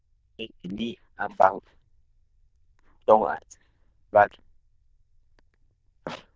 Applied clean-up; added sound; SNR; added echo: neural diffusion model UNIVERSE++.